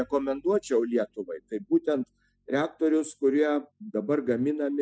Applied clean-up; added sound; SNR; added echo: classical method spectral subtraction.